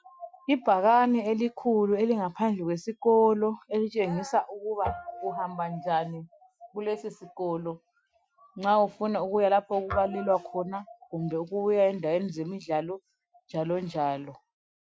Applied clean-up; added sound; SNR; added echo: classical method Wiener filter.